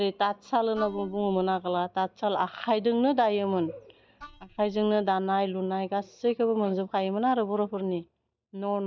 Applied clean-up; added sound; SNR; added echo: neural mask model DeepFilterNet 3.